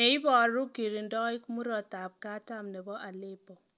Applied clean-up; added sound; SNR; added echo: none; none; none; none.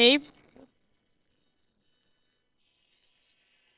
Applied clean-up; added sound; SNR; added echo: neural separator model SepFormer WHAM!.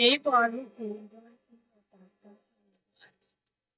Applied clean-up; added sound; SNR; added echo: neural mask model DeepFilterNet 3.